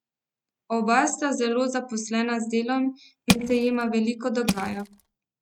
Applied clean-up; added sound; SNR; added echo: neural mask model RNNoise.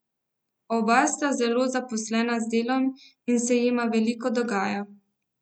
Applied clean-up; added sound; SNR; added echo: none; none; none; none.